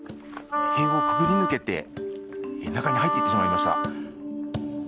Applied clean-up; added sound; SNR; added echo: none; Wind instrument, woodwind instrument; -2 dB; none.